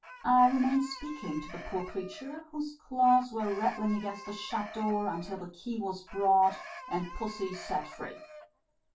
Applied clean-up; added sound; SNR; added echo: none; Chicken, rooster; 16 dB; reverberation time 0.2 s.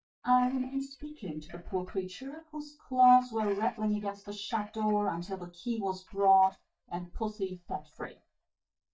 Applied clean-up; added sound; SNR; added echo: neural mask model DeepFilterNet 3.